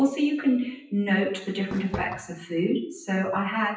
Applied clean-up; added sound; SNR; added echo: classical method WPE with log-MMSE.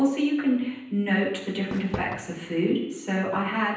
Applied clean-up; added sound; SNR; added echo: none; Fireworks; 12 dB; reverberation time 0.9 s.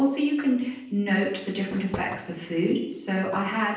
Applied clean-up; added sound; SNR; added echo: neural separator model SepFormer DNS4.